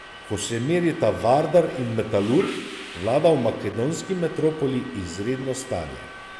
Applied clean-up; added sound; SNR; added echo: none; Subway, metro, underground; 16 dB; none.